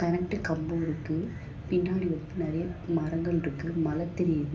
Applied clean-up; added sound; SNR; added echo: none; Mechanisms; 12 dB; reverberation time 0.3 s.